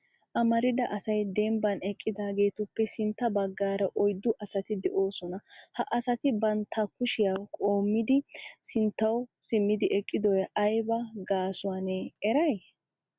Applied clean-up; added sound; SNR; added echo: none; none; none; none.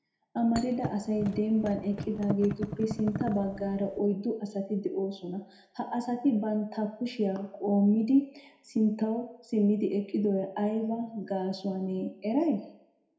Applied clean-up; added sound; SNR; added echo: none; Thump, thud; 8 dB; reverberation time 0.6 s.